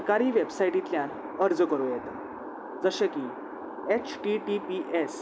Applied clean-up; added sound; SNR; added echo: none; none; none; none.